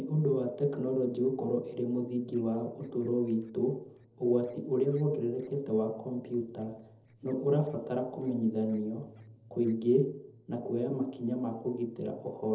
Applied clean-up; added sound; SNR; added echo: neural separator model SepFormer DNS4.